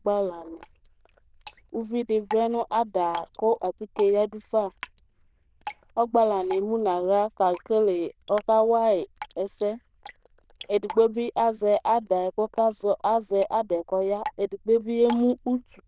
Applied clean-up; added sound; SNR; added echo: neural diffusion model UNIVERSE++.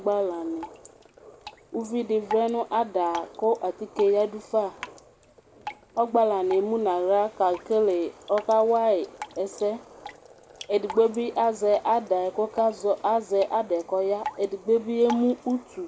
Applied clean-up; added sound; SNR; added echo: none; Drip; 17 dB; none.